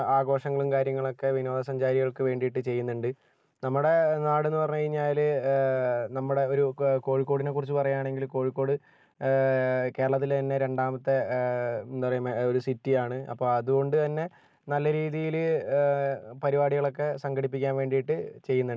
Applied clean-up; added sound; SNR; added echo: neural mask model Resemble Enhance denoiser.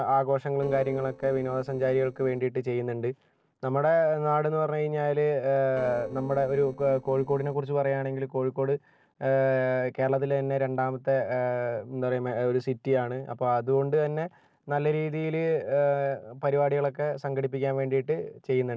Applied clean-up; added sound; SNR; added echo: neural separator model SepFormer DNS4.